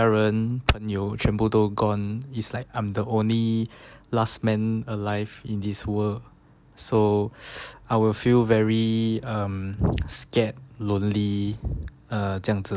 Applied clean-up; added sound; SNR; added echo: none; none; none; none.